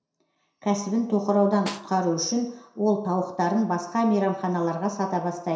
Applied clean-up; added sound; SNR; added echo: none; Snare drum; 18 dB; reverberation time 0.7 s.